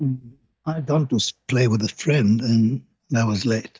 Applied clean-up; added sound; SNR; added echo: neural mask model DeepFilterNet 3.